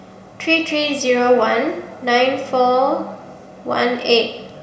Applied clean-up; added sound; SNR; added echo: none; none; none; reverberation time 1.0 s.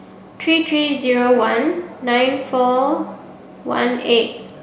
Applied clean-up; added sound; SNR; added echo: none; none; none; none.